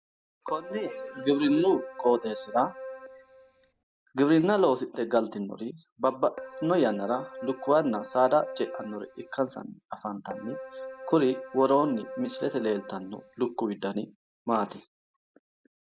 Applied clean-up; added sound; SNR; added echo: none; Keyboard (musical); 12 dB; none.